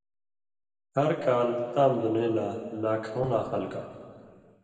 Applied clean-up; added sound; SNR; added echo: none; none; none; reverberation time 2.0 s.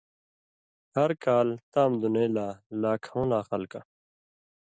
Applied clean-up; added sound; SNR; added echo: none; none; none; none.